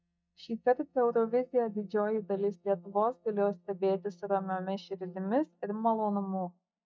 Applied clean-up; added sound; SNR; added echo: neural mask model DeepFilterNet 3.